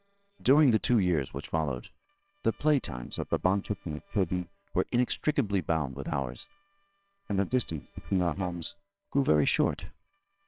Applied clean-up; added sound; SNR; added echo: neural separator model SepFormer WHAMR!.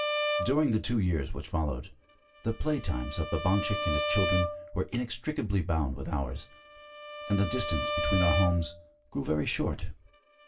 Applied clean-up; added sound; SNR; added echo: none; Bowed string instrument; 5 dB; reverberation time 0.2 s.